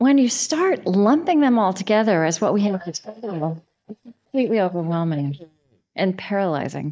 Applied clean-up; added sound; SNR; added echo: neural mask model DeepFilterNet 3.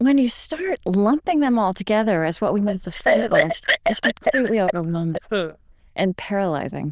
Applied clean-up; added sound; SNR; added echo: neural diffusion model UNIVERSE++.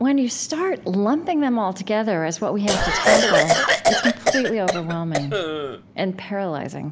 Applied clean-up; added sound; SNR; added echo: none; Cough; -3 dB; none.